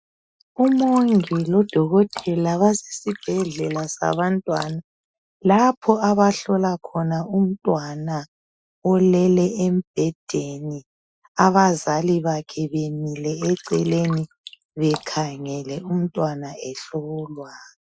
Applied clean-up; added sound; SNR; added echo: classical method Wiener filter.